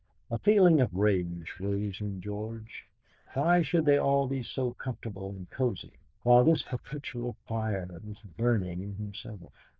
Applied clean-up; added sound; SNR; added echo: neural diffusion model UNIVERSE++.